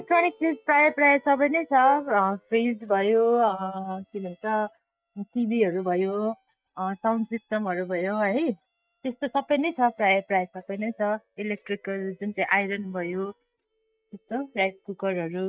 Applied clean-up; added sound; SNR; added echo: neural mask model DeepFilterNet 3.